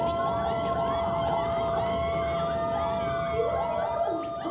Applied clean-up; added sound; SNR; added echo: none; Wind instrument, woodwind instrument; -1 dB; reverberation time 0.8 s.